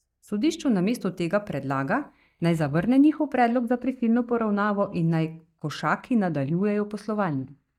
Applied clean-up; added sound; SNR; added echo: neural mask model DeepFilterNet 3.